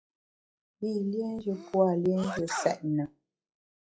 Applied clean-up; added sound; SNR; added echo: classical method log-MMSE.